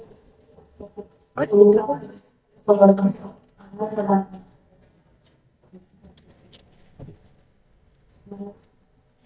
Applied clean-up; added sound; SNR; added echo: neural mask model DeepFilterNet 3.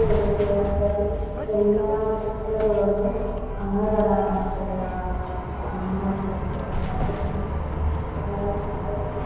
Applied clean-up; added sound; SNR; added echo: none; Bus; 2 dB; reverberation time 1.9 s.